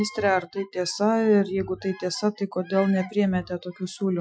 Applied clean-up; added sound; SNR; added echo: classical method Wiener filter.